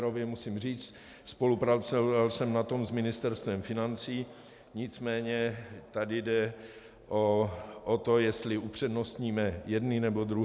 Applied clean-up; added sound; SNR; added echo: none; none; none; none.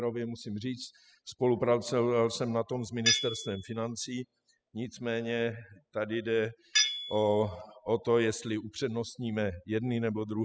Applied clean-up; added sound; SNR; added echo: classical method spectral subtraction.